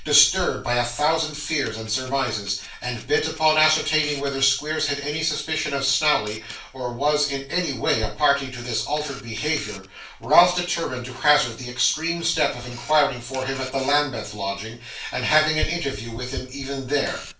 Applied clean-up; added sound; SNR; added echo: none; Camera; 15 dB; reverberation time 0.3 s.